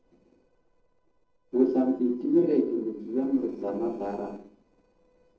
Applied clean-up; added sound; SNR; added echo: neural separator model SepFormer DNS4.